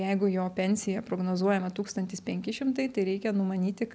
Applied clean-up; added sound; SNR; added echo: none; none; none; none.